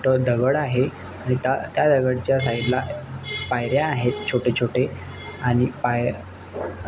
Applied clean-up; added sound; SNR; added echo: none; none; none; none.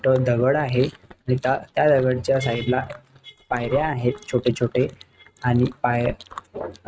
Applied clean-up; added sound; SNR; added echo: neural mask model RNNoise.